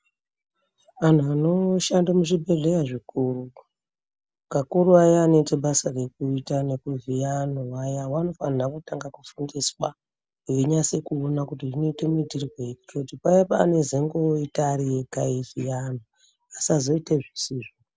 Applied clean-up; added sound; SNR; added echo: none; none; none; none.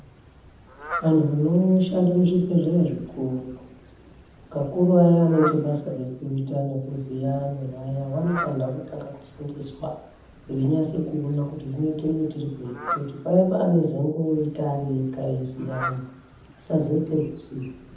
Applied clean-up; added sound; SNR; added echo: none; Fowl; 15 dB; reverberation time 0.8 s.